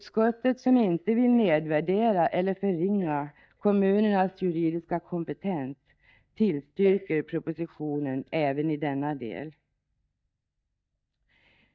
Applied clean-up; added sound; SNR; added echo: neural mask model DeepFilterNet 3.